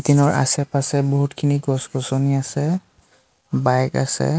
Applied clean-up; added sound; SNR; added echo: none; none; none; none.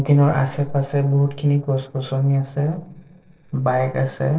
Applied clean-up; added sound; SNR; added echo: neural separator model SepFormer DNS4.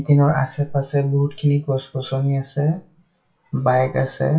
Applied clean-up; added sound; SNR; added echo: classical method WPE with log-MMSE.